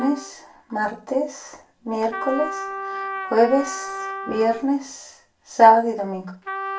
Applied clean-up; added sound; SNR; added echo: none; Trumpet; 11 dB; reverberation time 0.3 s.